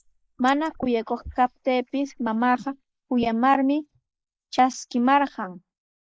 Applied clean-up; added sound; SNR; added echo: neural mask model Resemble Enhance denoiser.